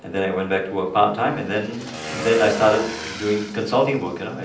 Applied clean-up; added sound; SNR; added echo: none; Motorcycle / Engine; 12 dB; reverberation time 0.6 s.